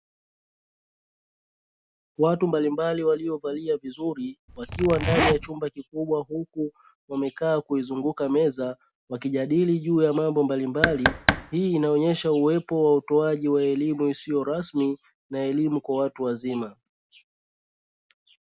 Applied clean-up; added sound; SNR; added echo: none; Zipper (clothing) + Knock; 0 dB; none.